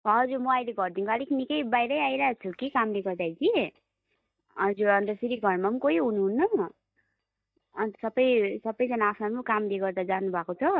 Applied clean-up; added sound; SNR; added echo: neural mask model DeepFilterNet 3.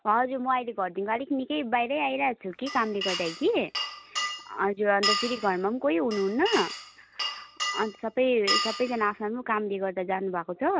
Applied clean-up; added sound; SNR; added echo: none; Glass; 5 dB; none.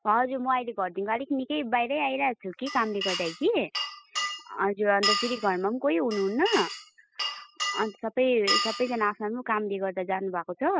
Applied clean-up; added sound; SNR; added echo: classical method spectral subtraction.